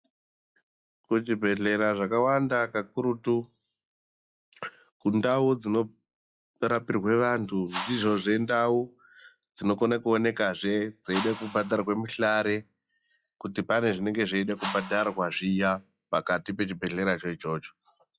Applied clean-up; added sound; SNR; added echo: classical method log-MMSE.